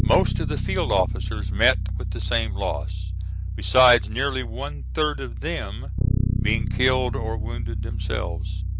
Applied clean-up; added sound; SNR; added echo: none; Bass guitar; 0 dB; none.